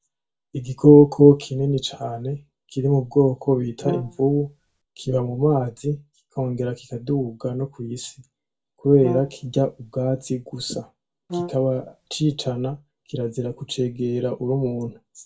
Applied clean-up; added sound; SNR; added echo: none; Brass instrument; 11 dB; reverberation time 0.1 s.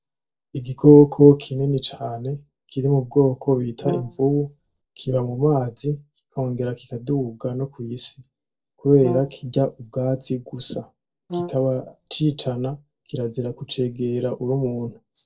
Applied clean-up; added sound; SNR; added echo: neural separator model SepFormer DNS4.